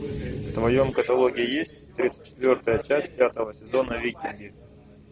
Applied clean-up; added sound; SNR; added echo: none; none; none; none.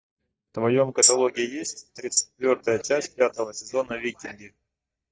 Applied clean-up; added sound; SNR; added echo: neural mask model DeepFilterNet 3.